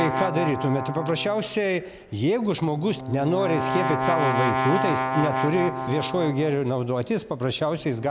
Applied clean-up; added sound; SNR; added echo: none; Brass instrument; 4 dB; none.